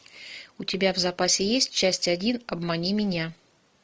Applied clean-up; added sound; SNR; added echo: none; none; none; none.